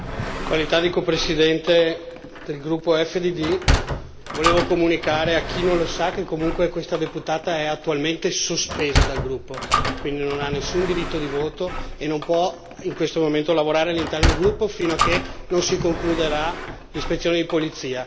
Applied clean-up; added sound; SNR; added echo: none; Sliding door; 5 dB; none.